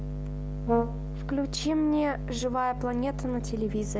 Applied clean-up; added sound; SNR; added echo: none; Brass instrument; 2 dB; none.